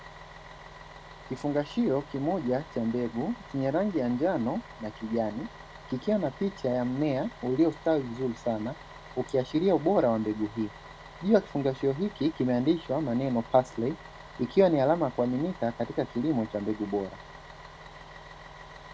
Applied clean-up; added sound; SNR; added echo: none; Bus; 17 dB; none.